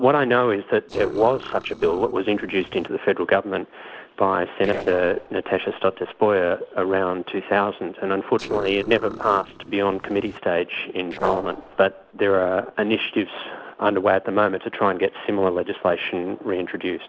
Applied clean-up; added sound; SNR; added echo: neural separator model SepFormer DNS4.